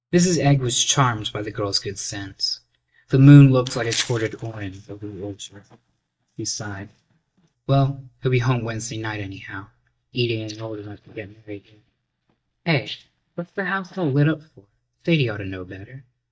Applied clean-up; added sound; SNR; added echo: neural mask model DeepFilterNet 3.